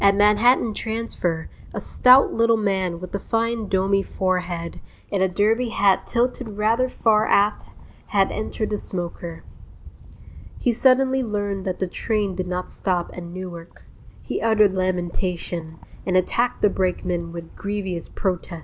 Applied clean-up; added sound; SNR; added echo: none; Rattle; 15 dB; none.